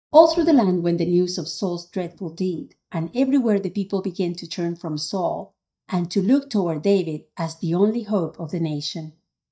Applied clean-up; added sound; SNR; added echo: neural mask model DeepFilterNet 3.